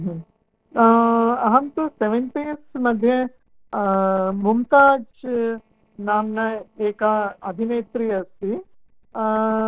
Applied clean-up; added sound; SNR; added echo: neural separator model SepFormer DNS4.